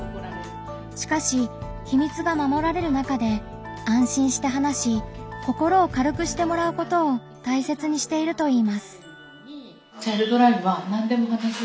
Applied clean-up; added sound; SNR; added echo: none; none; none; none.